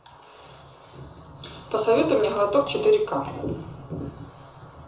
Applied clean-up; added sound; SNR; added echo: none; Fart; 19 dB; reverberation time 0.7 s.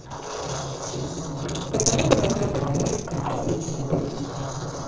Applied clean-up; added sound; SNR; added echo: neural separator model SepFormer DNS4.